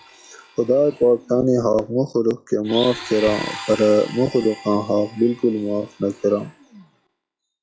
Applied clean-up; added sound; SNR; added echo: classical method log-MMSE.